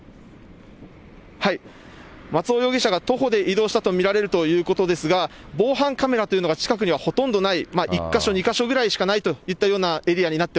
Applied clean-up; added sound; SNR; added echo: none; none; none; none.